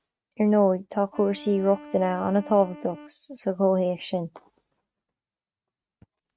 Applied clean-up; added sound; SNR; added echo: neural mask model RNNoise.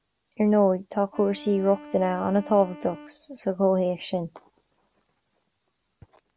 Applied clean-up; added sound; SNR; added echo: none; Wind instrument, woodwind instrument; 19 dB; none.